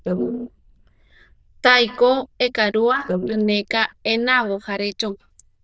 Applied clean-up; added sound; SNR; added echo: neural diffusion model UNIVERSE++.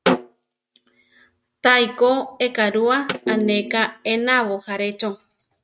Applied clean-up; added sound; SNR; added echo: neural mask model RNNoise.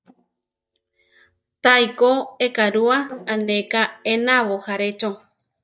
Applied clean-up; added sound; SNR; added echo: neural mask model DeepFilterNet 3.